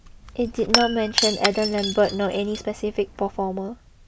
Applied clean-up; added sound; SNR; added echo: none; Shatter / Crushing; 4 dB; none.